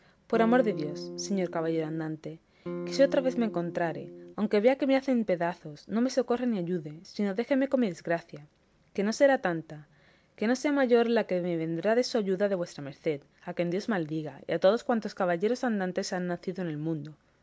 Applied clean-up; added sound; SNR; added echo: none; Electric guitar / Strum; 10 dB; none.